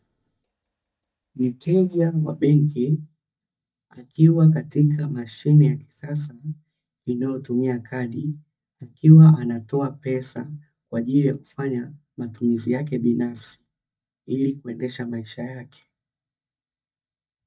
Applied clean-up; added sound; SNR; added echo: neural mask model DeepFilterNet 3.